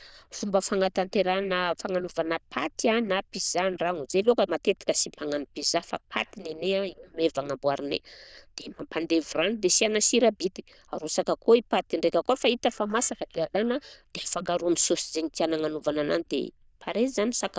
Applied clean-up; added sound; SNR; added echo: neural diffusion model UNIVERSE++.